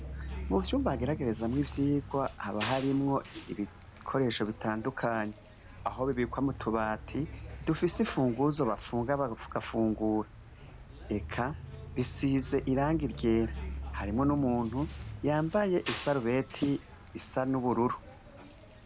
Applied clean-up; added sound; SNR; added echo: none; Bus; 11 dB; none.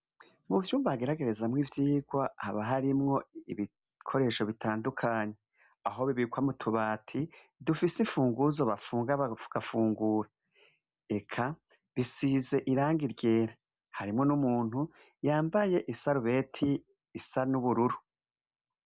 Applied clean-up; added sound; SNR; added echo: none; none; none; none.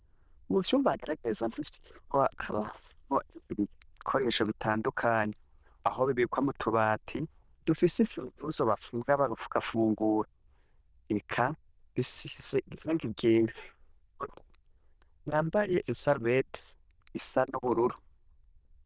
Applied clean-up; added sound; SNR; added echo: neural diffusion model UNIVERSE++.